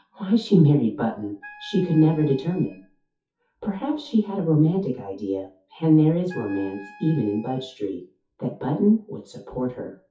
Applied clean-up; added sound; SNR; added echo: classical method WPE with log-MMSE.